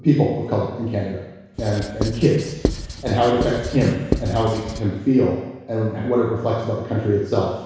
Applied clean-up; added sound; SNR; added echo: none; Writing; 7 dB; reverberation time 1.1 s.